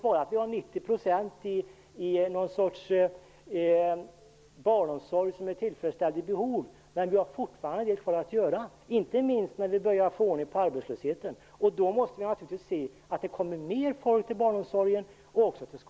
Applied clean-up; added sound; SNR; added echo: none; none; none; none.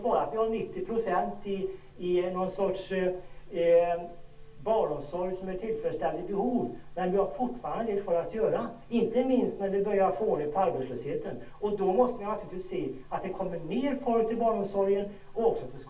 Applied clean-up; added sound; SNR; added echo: none; none; none; reverberation time 0.3 s.